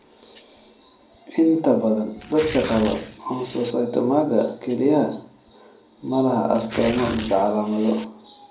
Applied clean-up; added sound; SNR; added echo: none; Tearing; 17 dB; reverberation time 0.5 s.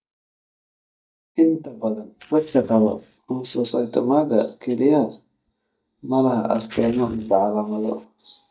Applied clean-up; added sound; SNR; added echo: neural mask model DeepFilterNet 3.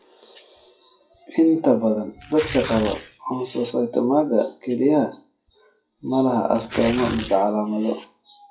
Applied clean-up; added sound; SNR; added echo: classical method WPE with log-MMSE.